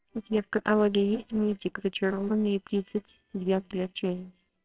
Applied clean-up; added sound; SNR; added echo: neural separator model SepFormer WHAMR!.